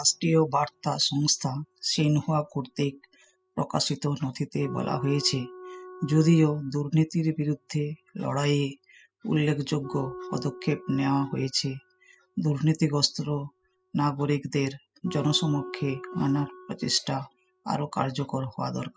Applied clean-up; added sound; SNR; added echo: classical method spectral subtraction.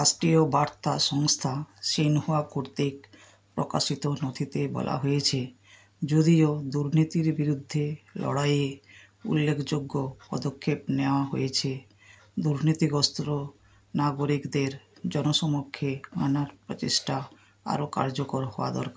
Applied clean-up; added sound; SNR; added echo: none; none; none; none.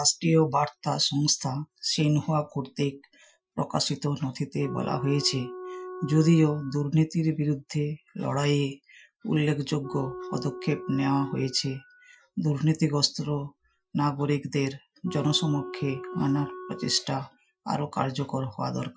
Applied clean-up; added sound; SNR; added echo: classical method Wiener filter.